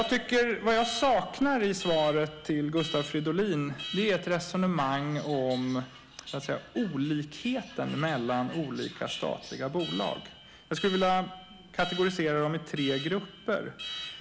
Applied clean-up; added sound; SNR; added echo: none; Alarm; 13 dB; none.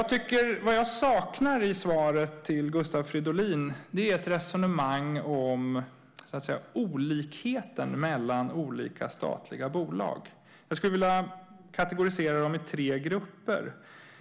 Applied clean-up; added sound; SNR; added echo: none; none; none; none.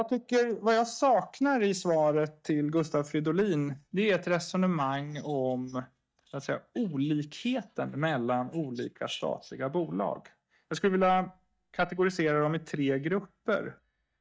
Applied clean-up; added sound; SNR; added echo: neural mask model DeepFilterNet 3.